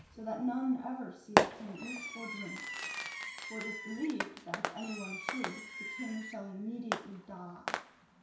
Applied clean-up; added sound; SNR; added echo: none; Fireworks; -2 dB; reverberation time 0.6 s.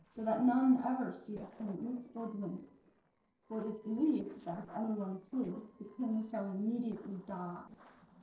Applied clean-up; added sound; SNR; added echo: neural separator model SepFormer DNS4.